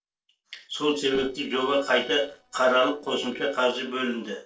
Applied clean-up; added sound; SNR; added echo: neural separator model SepFormer DNS4.